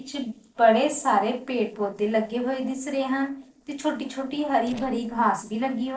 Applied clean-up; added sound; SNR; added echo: neural separator model SepFormer DNS4.